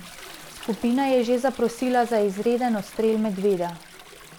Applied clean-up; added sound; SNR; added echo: none; Toilet flush; 19 dB; none.